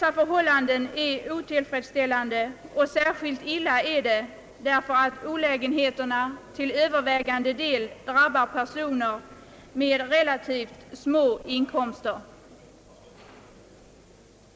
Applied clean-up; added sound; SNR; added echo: none; none; none; none.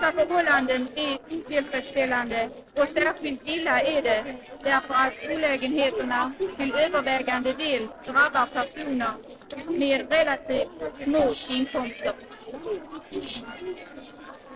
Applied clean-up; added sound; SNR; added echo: neural separator model SepFormer DNS4.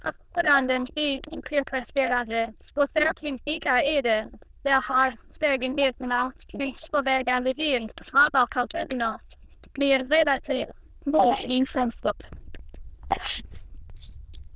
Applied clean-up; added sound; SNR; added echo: neural diffusion model UNIVERSE++.